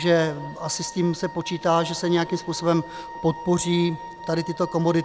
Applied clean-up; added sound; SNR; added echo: none; Wind instrument, woodwind instrument; 15 dB; none.